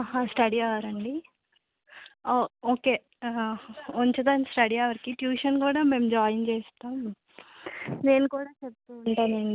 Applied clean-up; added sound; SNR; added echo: none; none; none; none.